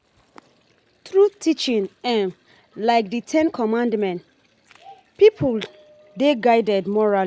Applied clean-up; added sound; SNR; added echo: none; none; none; none.